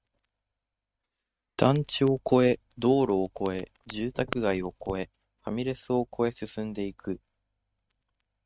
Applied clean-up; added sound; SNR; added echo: neural mask model RNNoise.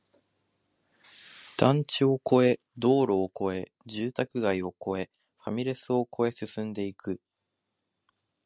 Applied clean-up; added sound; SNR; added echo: none; none; none; none.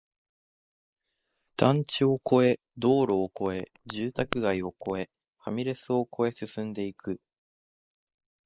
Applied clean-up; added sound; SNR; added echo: neural mask model Resemble Enhance denoiser.